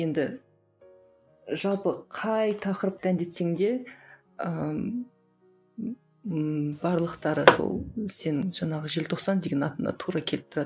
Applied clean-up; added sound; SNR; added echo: none; Tap / Hammer; -5 dB; none.